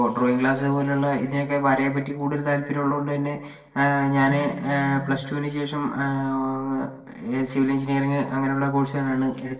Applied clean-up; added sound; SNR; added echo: neural separator model SepFormer DNS4.